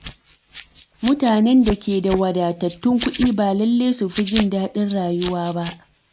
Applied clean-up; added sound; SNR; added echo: neural mask model Resemble Enhance denoiser.